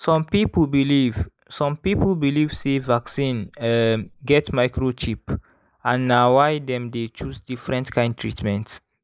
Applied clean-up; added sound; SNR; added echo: neural mask model Resemble Enhance denoiser.